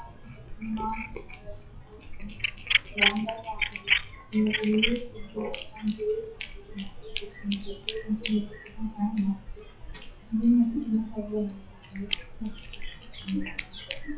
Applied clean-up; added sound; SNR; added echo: classical method WPE with log-MMSE.